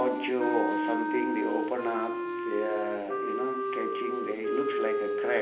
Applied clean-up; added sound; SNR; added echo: none; Wind instrument, woodwind instrument; 0 dB; reverberation time 0.5 s.